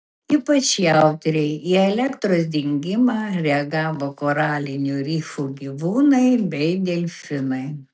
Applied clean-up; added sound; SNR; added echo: none; none; none; none.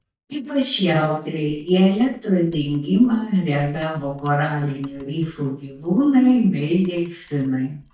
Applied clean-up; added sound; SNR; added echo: neural mask model DeepFilterNet 3.